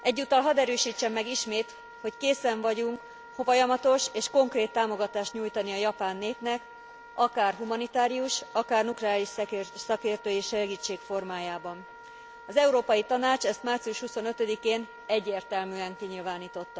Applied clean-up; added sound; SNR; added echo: none; Wind instrument, woodwind instrument; 19 dB; none.